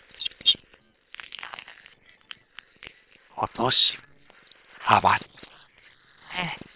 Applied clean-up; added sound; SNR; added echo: neural separator model SepFormer WHAM!.